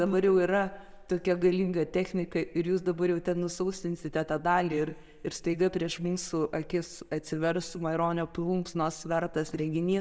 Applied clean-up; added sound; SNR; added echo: none; none; none; none.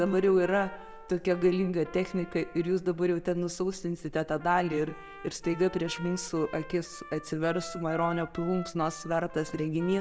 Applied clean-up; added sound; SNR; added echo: none; Trumpet; 18 dB; none.